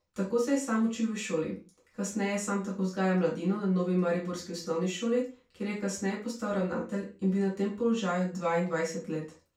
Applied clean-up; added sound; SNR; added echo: none; none; none; reverberation time 0.3 s.